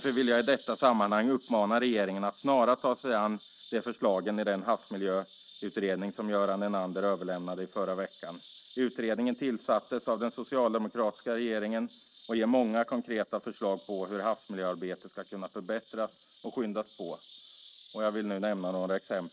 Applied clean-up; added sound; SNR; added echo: neural mask model RNNoise.